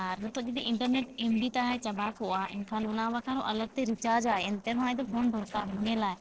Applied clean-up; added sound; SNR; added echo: neural separator model SepFormer DNS4.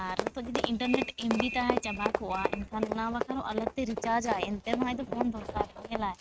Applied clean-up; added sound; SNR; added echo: neural mask model RNNoise.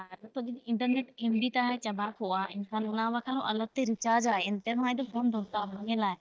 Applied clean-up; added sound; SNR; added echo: neural mask model DeepFilterNet 3.